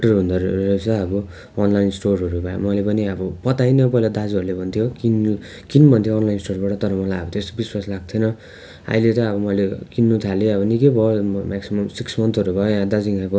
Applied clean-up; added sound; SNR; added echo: none; none; none; none.